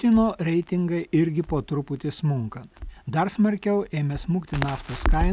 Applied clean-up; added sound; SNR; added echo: none; Crackle; 7 dB; none.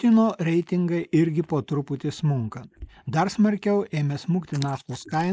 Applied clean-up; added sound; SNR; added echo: neural mask model Resemble Enhance denoiser.